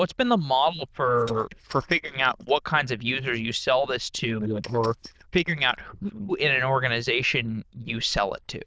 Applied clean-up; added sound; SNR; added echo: neural diffusion model UNIVERSE++.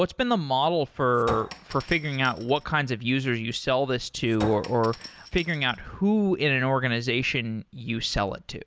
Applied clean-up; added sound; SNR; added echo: none; Chink, clink; 14 dB; none.